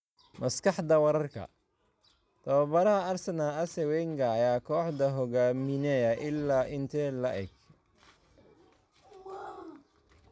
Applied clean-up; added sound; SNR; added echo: none; none; none; none.